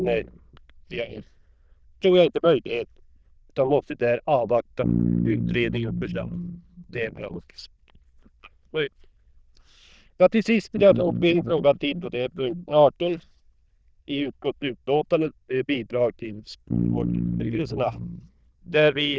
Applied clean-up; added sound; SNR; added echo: neural diffusion model UNIVERSE++.